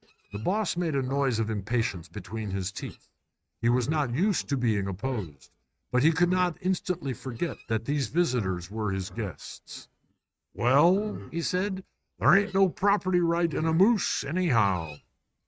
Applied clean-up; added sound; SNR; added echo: neural mask model RNNoise.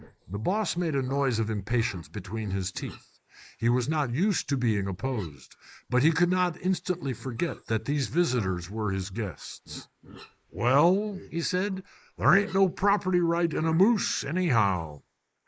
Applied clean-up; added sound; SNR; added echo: neural mask model Resemble Enhance denoiser.